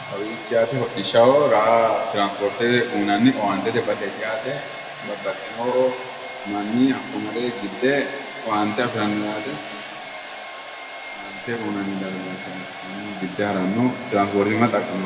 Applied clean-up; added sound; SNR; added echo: none; Domestic sounds, home sounds; 12 dB; reverberation time 1.7 s.